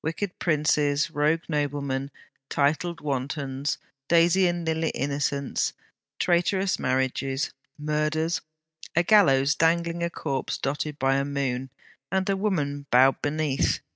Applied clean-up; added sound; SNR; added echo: none; none; none; none.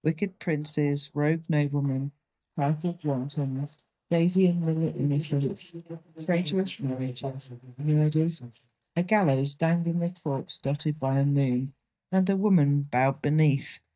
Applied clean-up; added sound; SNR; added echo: neural mask model DeepFilterNet 3.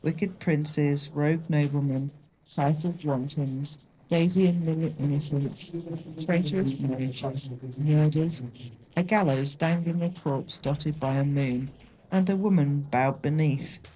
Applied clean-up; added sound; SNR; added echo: neural separator model SepFormer DNS4.